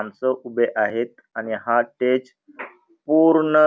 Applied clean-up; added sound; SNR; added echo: none; none; none; none.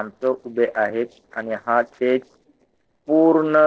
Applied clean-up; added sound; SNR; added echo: neural separator model SepFormer DNS4.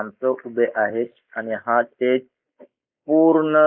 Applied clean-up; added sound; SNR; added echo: neural mask model Resemble Enhance denoiser.